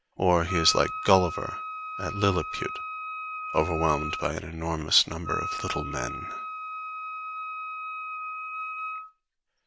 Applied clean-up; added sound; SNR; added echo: none; Wind instrument, woodwind instrument; 6 dB; none.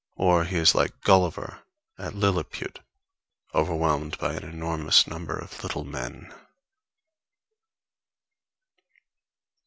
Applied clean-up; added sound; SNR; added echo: none; none; none; none.